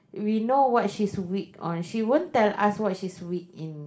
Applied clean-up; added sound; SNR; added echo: none; none; none; reverberation time 0.8 s.